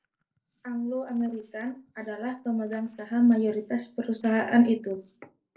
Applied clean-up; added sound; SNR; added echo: neural separator model SepFormer DNS4.